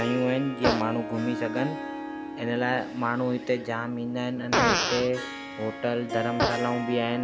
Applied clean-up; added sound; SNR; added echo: none; Fart + Harp; 3 dB; none.